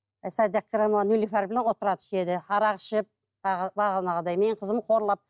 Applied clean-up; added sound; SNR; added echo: none; none; none; none.